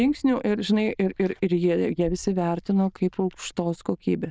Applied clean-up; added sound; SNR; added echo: neural diffusion model UNIVERSE++.